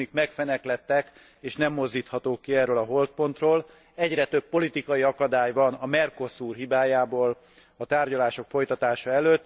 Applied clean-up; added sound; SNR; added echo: none; none; none; none.